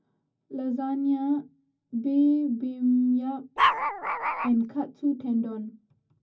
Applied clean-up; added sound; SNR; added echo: none; Dog; -1 dB; reverberation time 0.4 s.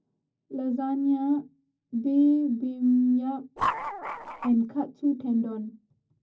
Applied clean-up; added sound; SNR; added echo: neural separator model SepFormer DNS4.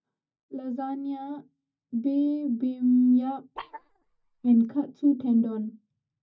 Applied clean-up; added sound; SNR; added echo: neural mask model DeepFilterNet 3.